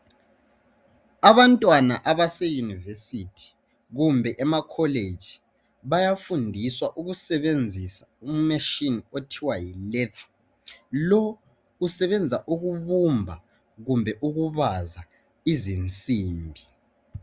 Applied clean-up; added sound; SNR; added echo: none; none; none; none.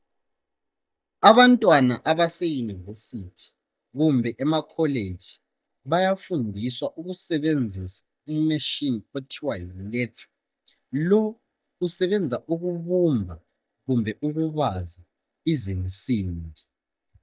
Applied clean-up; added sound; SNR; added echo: neural mask model DeepFilterNet 3.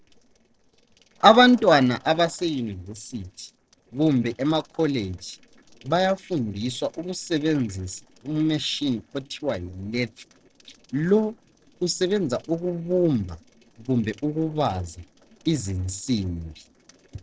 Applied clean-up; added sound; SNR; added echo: neural separator model SepFormer DNS4.